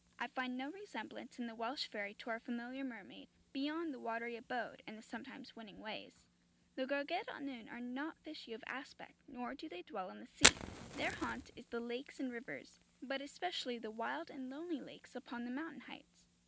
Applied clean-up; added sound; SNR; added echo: none; Fire; 2 dB; none.